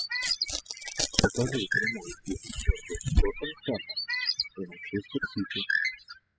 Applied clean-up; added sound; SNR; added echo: classical method spectral subtraction.